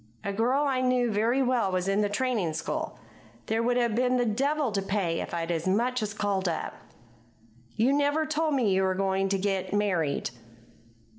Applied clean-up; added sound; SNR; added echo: none; none; none; none.